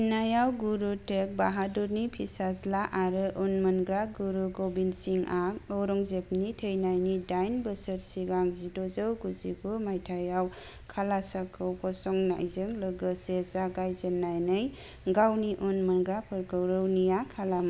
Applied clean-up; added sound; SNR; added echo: none; none; none; none.